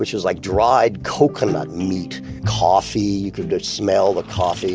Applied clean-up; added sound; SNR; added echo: none; none; none; none.